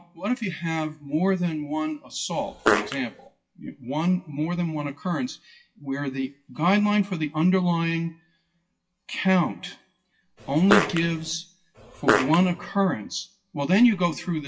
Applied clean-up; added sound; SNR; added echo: classical method WPE with log-MMSE.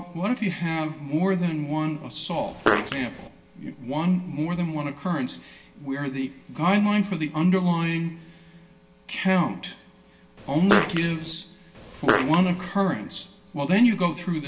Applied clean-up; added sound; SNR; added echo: none; Fart; 1 dB; reverberation time 0.8 s.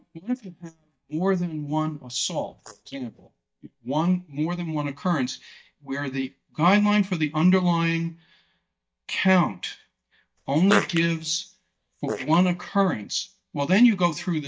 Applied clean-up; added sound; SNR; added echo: neural mask model DeepFilterNet 3.